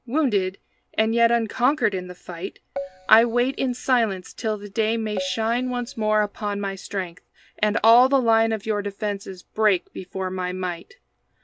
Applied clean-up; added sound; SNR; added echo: none; Keyboard (musical); 13 dB; none.